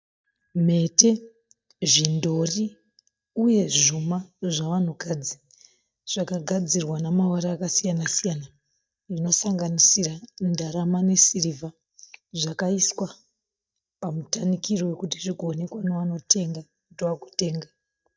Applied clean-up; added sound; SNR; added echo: neural mask model DeepFilterNet 3.